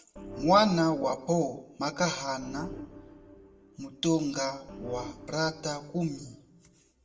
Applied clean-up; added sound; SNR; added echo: none; Organ; 17 dB; reverberation time 0.6 s.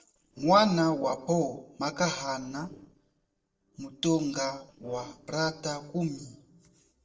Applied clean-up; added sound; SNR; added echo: neural separator model SepFormer DNS4.